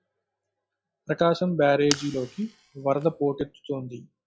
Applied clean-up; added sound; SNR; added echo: classical method log-MMSE.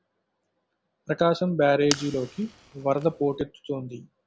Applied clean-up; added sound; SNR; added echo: none; Fire; 10 dB; none.